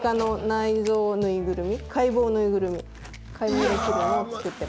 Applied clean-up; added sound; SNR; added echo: none; Zipper (clothing); 16 dB; none.